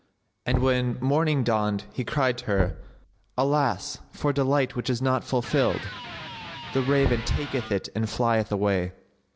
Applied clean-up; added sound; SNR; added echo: none; Knock + Electric guitar; 10 dB; none.